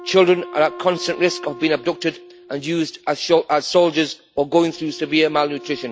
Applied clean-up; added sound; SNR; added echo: none; Wind instrument, woodwind instrument; 18 dB; none.